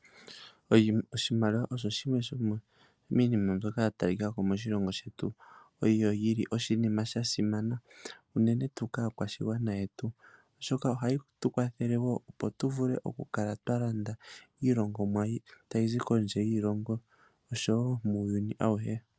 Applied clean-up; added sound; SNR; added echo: none; none; none; none.